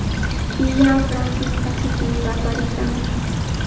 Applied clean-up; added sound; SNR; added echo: none; Stream / Trickle, dribble; -2 dB; reverberation time 1.0 s.